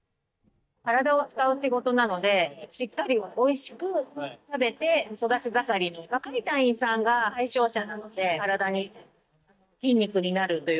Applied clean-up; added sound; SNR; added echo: neural mask model DeepFilterNet 3.